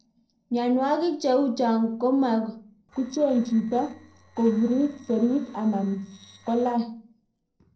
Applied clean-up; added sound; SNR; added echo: neural separator model SepFormer DNS4.